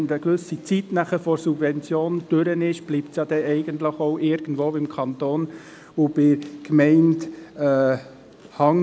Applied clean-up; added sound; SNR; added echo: none; none; none; none.